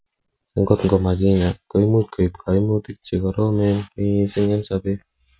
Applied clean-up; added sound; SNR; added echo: none; none; none; none.